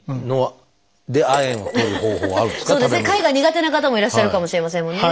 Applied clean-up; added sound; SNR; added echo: none; Dishes, pots, and pans; 13 dB; none.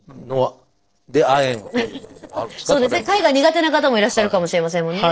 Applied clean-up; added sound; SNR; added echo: neural separator model SepFormer DNS4.